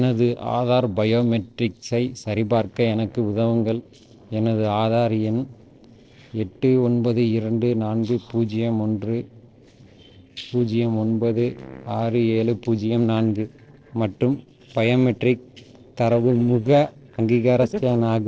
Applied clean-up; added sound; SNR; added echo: neural separator model SepFormer DNS4.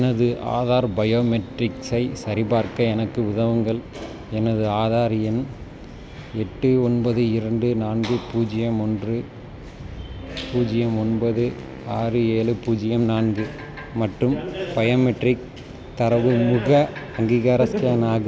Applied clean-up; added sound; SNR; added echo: none; Wind instrument, woodwind instrument; 18 dB; none.